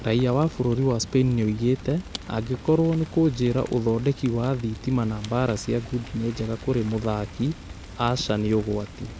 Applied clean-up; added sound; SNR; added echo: none; Fire; 15 dB; none.